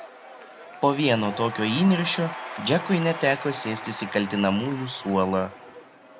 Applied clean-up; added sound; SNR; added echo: none; Applause / Crowd / Cheering; 12 dB; none.